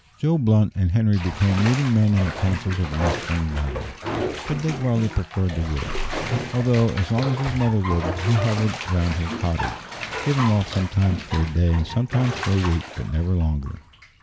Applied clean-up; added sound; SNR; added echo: none; Bathtub (filling or washing); 9 dB; none.